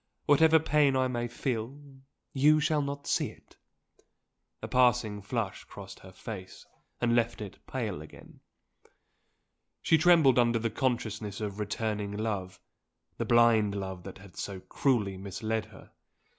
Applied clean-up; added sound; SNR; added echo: none; none; none; none.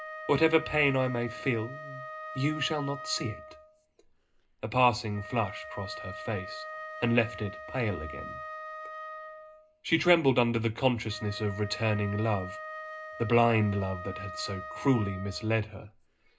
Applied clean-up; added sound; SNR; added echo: none; Wind instrument, woodwind instrument; 12 dB; reverberation time 0.2 s.